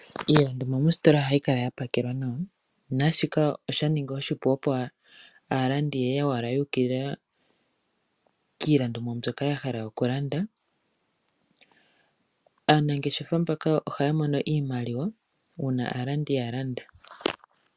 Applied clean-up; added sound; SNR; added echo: none; none; none; none.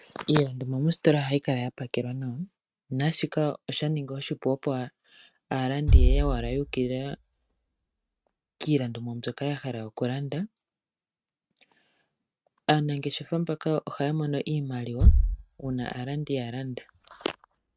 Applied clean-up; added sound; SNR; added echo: neural mask model RNNoise.